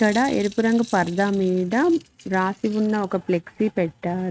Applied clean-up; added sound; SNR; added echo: neural mask model RNNoise.